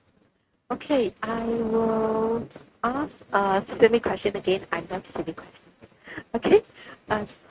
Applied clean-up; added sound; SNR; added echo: neural mask model RNNoise.